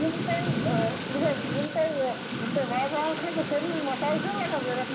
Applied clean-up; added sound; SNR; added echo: none; Thunder / Rain; 2 dB; reverberation time 0.6 s.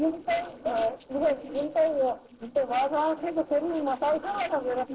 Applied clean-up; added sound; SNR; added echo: neural separator model SepFormer DNS4.